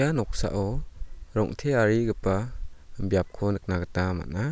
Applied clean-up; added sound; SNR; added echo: none; none; none; none.